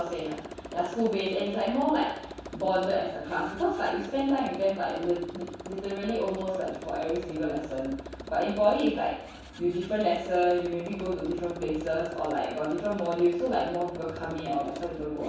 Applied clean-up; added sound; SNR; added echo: none; Motorcycle; 14 dB; reverberation time 0.7 s.